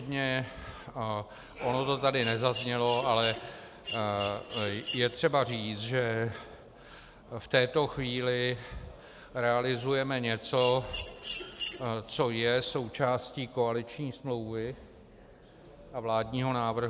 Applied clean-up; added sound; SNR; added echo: none; Mechanisms; 7 dB; none.